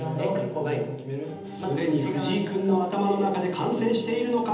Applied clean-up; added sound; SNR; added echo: none; none; none; reverberation time 1.3 s.